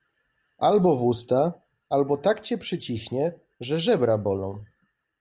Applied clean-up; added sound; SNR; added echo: none; none; none; none.